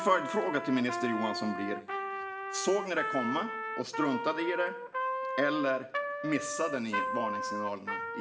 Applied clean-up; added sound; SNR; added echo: none; Trumpet; 3 dB; reverberation time 0.6 s.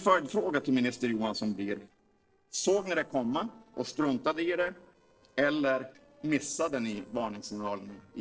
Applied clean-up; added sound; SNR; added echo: neural separator model SepFormer DNS4.